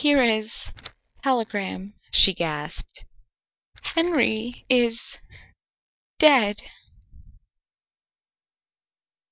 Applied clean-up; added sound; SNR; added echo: neural mask model DeepFilterNet 3.